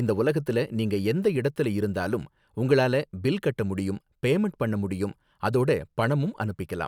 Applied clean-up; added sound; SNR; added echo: none; none; none; none.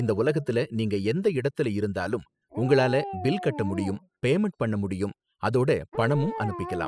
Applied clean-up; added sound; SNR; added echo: classical method spectral subtraction.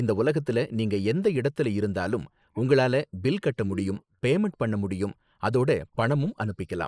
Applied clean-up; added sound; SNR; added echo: neural mask model Resemble Enhance denoiser.